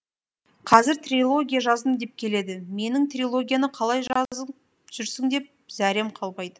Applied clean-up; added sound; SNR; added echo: none; none; none; none.